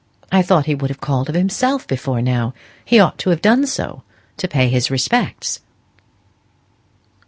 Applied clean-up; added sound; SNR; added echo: none; none; none; none.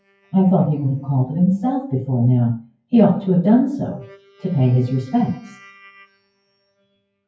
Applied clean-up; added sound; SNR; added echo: classical method WPE with log-MMSE.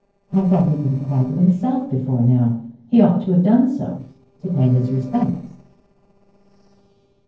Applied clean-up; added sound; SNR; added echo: neural separator model SepFormer DNS4.